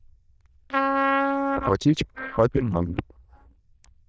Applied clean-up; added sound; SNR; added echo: neural diffusion model UNIVERSE++.